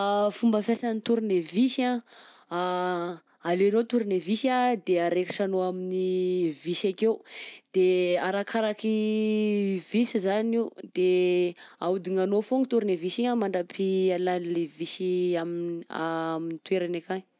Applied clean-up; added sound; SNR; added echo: none; none; none; none.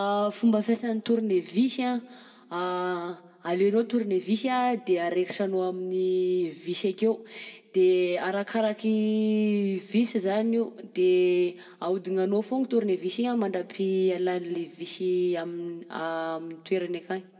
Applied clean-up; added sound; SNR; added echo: none; none; none; reverberation time 1.2 s.